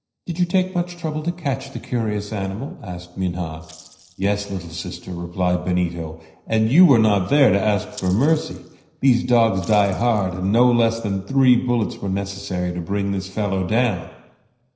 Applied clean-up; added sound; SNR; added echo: neural separator model SepFormer DNS4.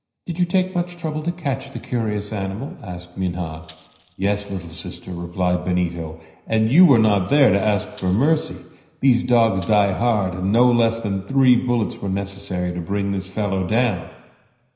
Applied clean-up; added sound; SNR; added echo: none; Rattle (instrument); 18 dB; reverberation time 0.9 s.